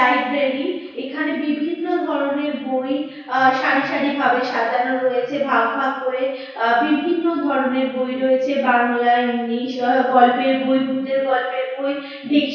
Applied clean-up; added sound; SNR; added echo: none; none; none; reverberation time 1.1 s.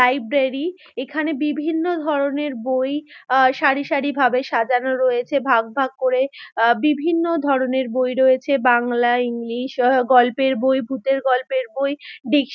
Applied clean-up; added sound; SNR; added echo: none; none; none; none.